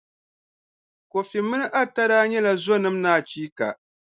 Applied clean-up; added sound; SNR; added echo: none; none; none; none.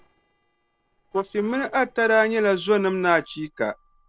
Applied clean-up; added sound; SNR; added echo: neural separator model SepFormer DNS4.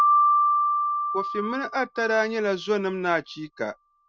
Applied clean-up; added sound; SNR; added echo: neural mask model RNNoise.